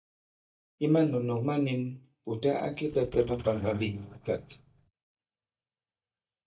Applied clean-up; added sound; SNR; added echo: neural mask model DeepFilterNet 3.